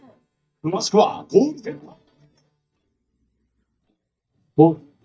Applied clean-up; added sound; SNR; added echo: neural mask model DeepFilterNet 3.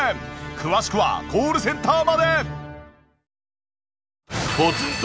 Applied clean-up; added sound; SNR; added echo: none; none; none; none.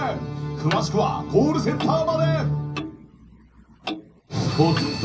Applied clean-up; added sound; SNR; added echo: none; Clock; 14 dB; reverberation time 0.5 s.